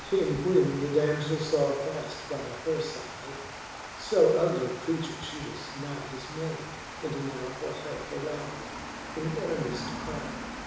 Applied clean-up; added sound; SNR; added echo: none; Water; 10 dB; reverberation time 1.0 s.